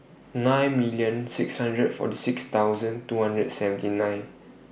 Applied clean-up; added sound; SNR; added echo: none; none; none; none.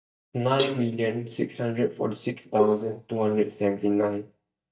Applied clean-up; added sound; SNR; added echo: neural mask model DeepFilterNet 3.